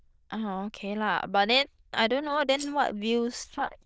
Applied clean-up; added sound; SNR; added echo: neural diffusion model UNIVERSE++.